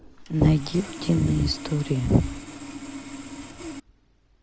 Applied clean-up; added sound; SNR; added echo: none; Sawing; 13 dB; none.